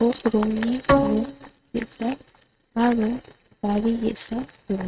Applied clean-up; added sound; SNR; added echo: neural mask model RNNoise.